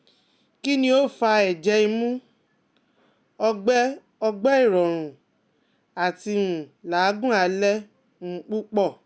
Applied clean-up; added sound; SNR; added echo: none; none; none; none.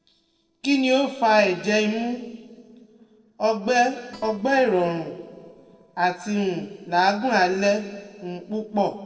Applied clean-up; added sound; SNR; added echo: neural separator model SepFormer DNS4.